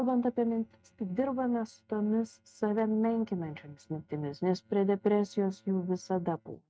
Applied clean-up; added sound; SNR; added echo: neural mask model RNNoise.